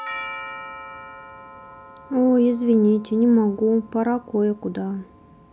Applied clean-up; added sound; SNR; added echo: none; Doorbell; 17 dB; none.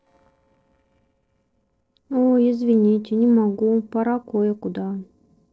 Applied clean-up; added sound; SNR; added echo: neural separator model SepFormer DNS4.